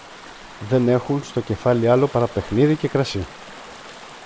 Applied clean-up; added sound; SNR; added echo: none; Stream / Ocean; 18 dB; none.